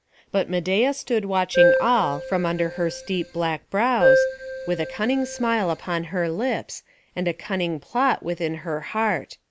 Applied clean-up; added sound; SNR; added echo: none; Keyboard (musical); 0 dB; none.